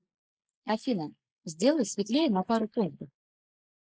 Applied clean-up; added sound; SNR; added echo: neural mask model Resemble Enhance denoiser.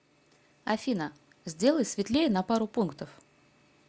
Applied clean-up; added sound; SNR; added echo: none; none; none; none.